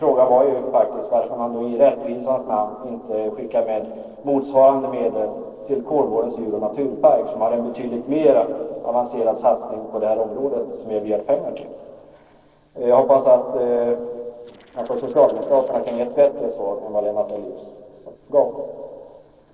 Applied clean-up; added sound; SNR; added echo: neural separator model SepFormer DNS4.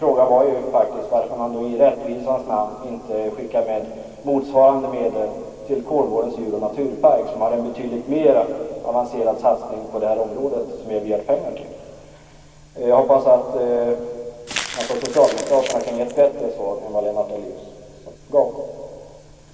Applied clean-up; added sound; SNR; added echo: none; Crumpling, crinkling; 13 dB; reverberation time 2.4 s.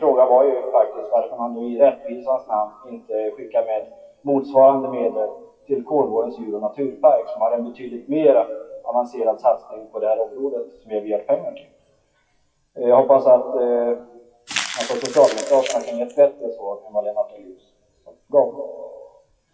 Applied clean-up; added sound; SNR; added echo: classical method WPE with log-MMSE.